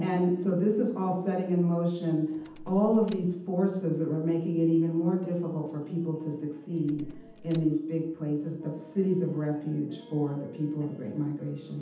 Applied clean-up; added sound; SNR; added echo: none; Door; 19 dB; reverberation time 0.8 s.